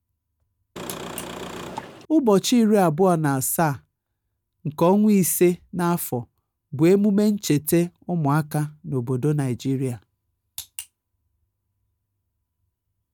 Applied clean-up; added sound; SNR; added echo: none; Engine / Car; 11 dB; none.